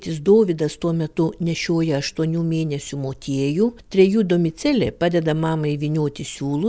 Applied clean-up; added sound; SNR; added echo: none; none; none; none.